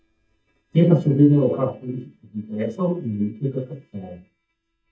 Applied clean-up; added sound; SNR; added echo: neural mask model DeepFilterNet 3.